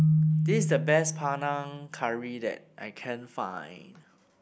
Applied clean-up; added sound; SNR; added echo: none; Keyboard (musical); -1 dB; none.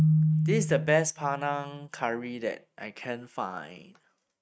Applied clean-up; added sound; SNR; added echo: neural mask model RNNoise.